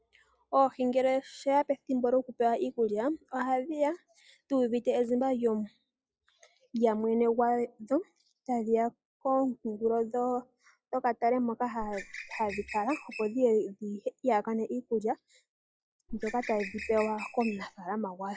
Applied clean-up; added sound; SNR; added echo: classical method log-MMSE.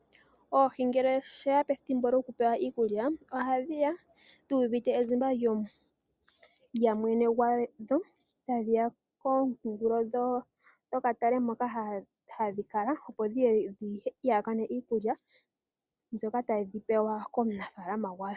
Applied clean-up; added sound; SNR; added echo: none; none; none; none.